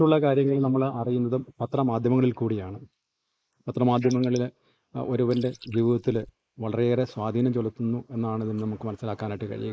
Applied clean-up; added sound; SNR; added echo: neural mask model Resemble Enhance denoiser.